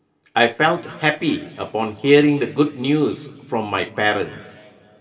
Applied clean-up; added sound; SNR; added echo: none; none; none; reverberation time 2.7 s.